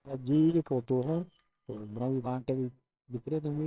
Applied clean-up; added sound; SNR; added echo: neural separator model SepFormer WHAMR!.